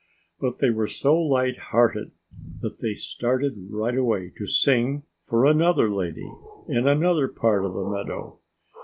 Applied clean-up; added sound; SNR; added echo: none; none; none; none.